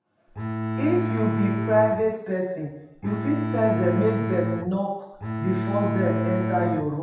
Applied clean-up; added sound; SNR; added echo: none; Bowed string instrument; 1 dB; reverberation time 0.9 s.